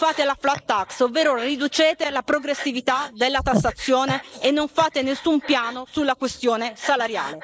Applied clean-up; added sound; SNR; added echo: neural mask model Resemble Enhance denoiser.